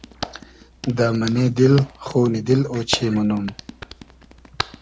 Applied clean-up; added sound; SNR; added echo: none; Hands; 14 dB; none.